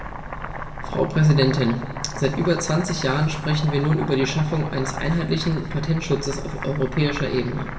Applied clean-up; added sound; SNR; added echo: none; Boiling; 12 dB; reverberation time 1.5 s.